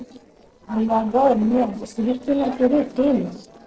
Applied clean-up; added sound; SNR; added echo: neural separator model SepFormer DNS4.